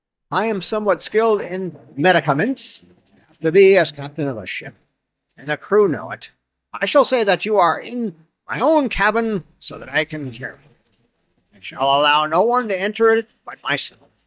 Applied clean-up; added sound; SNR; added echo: neural mask model DeepFilterNet 3.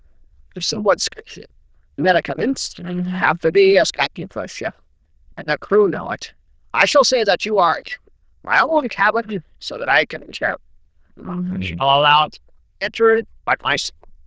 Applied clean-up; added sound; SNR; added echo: neural diffusion model UNIVERSE++.